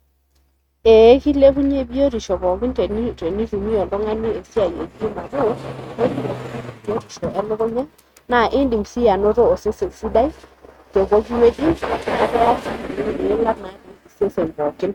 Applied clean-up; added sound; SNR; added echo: neural mask model RNNoise.